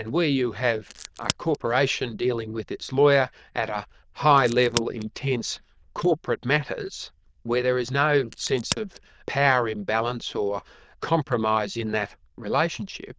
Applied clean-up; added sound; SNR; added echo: neural diffusion model UNIVERSE++.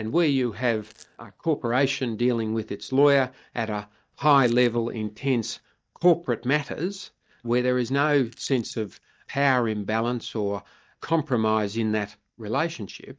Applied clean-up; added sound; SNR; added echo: neural mask model DeepFilterNet 3.